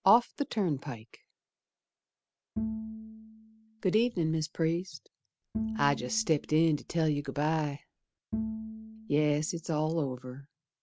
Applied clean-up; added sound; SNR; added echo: none; Bowed string instrument; 9 dB; none.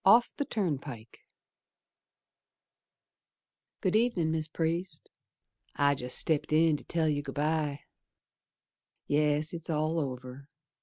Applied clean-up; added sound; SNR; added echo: none; none; none; none.